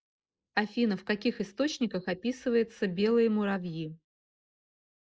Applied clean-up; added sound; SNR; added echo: neural mask model Resemble Enhance denoiser.